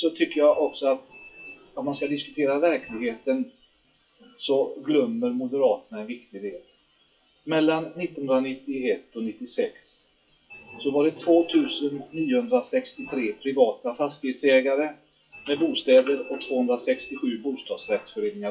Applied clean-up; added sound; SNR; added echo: classical method WPE with log-MMSE.